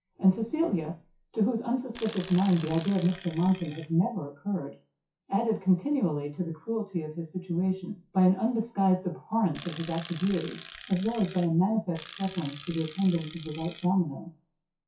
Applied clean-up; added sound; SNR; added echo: classical method WPE with log-MMSE.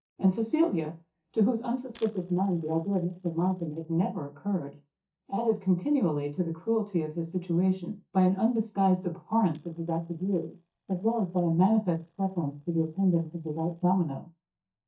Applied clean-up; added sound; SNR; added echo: neural mask model DeepFilterNet 3.